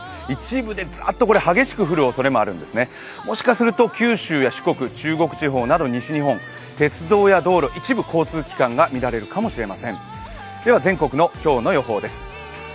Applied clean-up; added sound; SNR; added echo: none; Clapping; 17 dB; none.